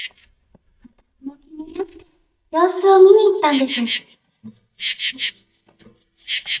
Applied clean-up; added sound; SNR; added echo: neural mask model DeepFilterNet 3.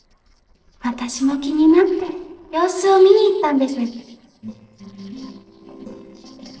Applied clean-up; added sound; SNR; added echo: neural separator model SepFormer DNS4.